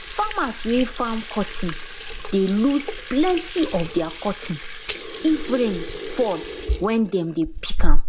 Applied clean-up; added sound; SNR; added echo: none; Sink (filling or washing) / Water tap, faucet; -2 dB; none.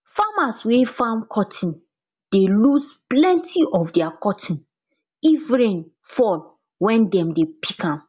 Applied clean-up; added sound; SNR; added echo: none; none; none; none.